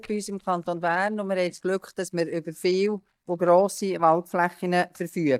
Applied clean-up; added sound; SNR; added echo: neural mask model DeepFilterNet 3.